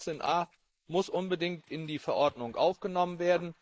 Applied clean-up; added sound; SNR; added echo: neural mask model Resemble Enhance denoiser.